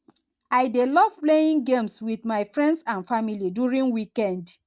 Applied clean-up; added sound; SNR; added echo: none; none; none; none.